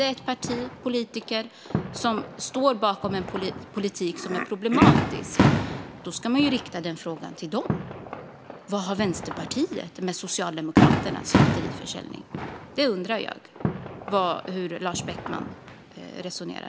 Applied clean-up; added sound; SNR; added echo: none; Fireworks; -1 dB; none.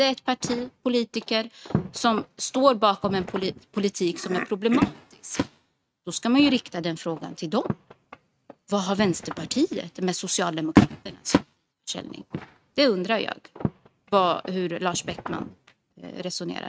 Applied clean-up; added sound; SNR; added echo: neural mask model RNNoise.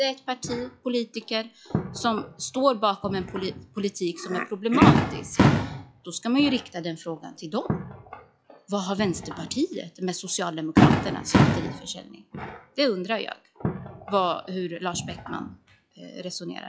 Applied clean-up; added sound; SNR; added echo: classical method log-MMSE.